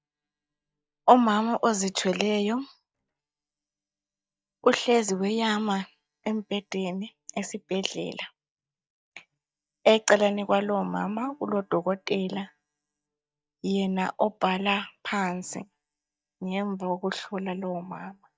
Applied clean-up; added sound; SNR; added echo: neural mask model DeepFilterNet 3.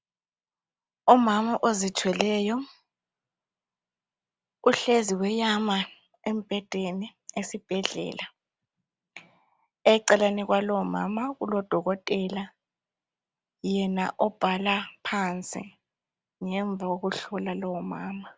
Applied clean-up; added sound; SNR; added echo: none; none; none; none.